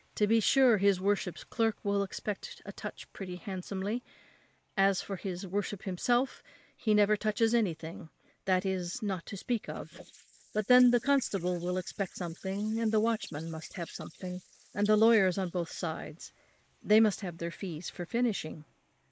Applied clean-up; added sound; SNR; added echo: neural mask model Resemble Enhance denoiser.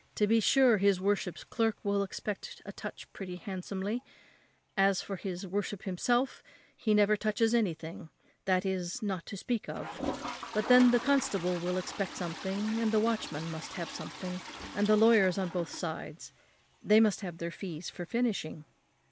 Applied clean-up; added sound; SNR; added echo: none; Toilet flush; 16 dB; none.